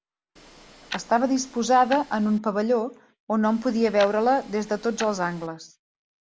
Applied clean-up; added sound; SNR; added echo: none; Tick-tock; 17 dB; none.